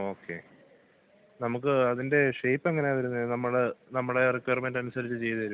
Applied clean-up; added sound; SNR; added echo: none; none; none; none.